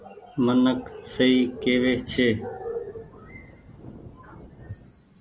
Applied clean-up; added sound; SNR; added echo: none; Thunder; 20 dB; none.